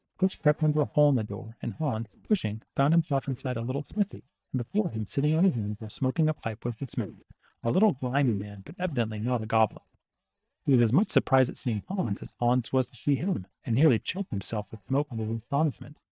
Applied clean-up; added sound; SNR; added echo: neural mask model DeepFilterNet 3.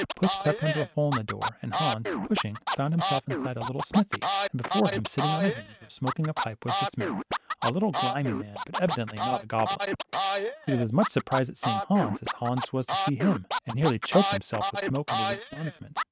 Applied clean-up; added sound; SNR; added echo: neural mask model RNNoise.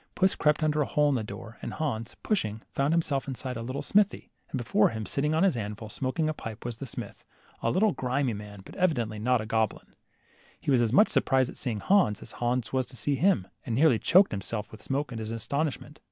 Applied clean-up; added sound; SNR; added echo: none; none; none; none.